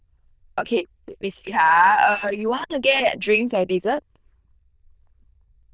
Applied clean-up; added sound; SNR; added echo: neural diffusion model UNIVERSE++.